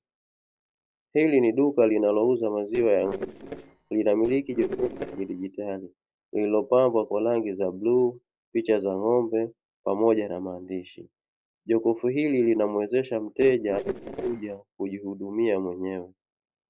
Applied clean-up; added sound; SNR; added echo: neural separator model SepFormer DNS4.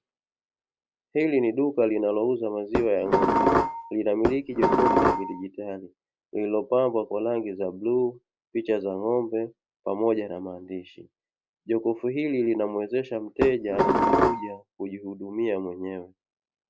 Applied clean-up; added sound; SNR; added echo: none; Dishes, pots, and pans; -4 dB; none.